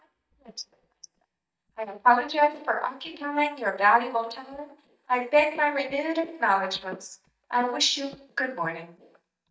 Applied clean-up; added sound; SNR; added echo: neural mask model DeepFilterNet 3.